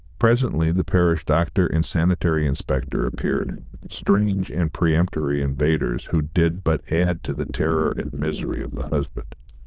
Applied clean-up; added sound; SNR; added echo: neural diffusion model UNIVERSE++.